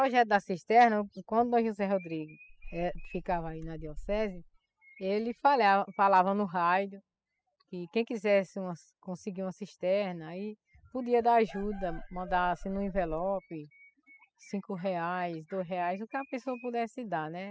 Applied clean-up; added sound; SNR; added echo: classical method spectral subtraction.